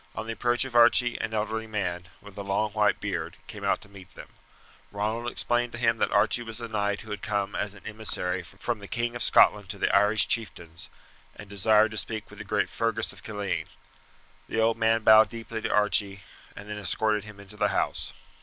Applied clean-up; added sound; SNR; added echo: none; Tambourine; 19 dB; none.